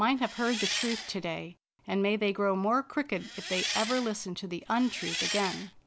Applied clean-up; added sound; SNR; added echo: none; Engine; 5 dB; none.